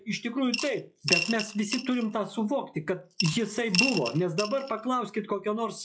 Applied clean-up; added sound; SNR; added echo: classical method log-MMSE.